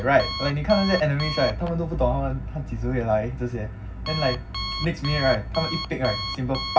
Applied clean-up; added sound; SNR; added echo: none; Alarm; 10 dB; reverberation time 0.4 s.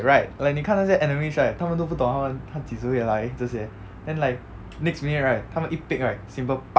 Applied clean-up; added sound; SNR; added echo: none; none; none; none.